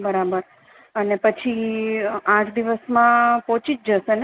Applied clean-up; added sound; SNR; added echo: none; none; none; none.